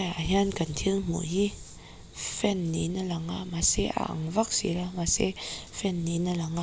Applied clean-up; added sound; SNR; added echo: none; none; none; none.